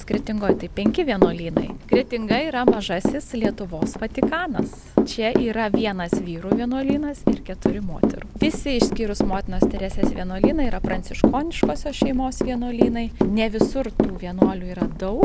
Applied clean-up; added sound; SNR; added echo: none; Walk, footsteps / Run; -1 dB; none.